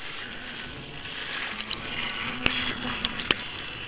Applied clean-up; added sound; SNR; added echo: neural separator model SepFormer WHAMR!.